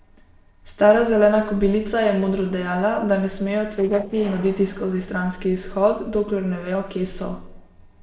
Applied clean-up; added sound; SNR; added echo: neural separator model SepFormer DNS4.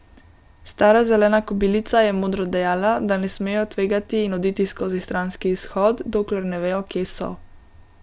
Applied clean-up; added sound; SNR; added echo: none; none; none; none.